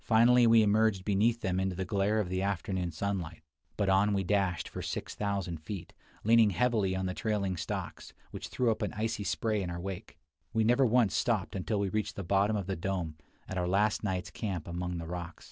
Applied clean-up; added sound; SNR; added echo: none; none; none; none.